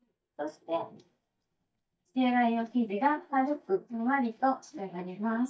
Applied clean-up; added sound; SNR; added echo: neural mask model DeepFilterNet 3.